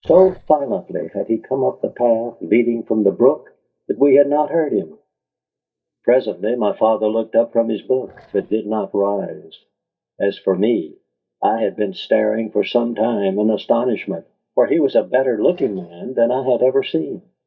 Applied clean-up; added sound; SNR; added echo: neural mask model DeepFilterNet 3.